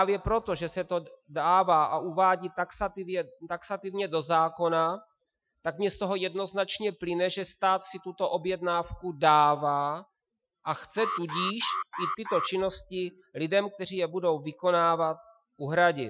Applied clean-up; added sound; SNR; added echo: classical method Wiener filter.